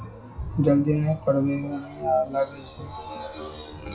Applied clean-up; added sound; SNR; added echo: classical method WPE with log-MMSE.